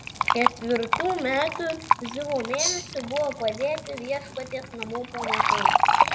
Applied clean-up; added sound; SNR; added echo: none; Tambourine + Fill (with liquid); -3 dB; none.